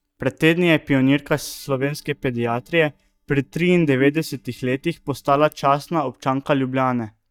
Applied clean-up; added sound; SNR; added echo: neural mask model DeepFilterNet 3.